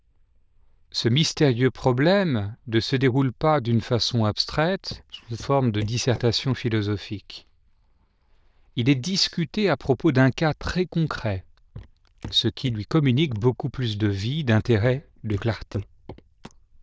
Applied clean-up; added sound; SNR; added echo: neural diffusion model UNIVERSE++.